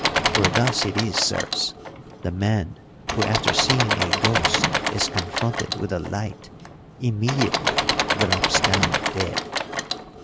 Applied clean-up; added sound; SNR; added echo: none; Engine / Mechanisms; -2 dB; none.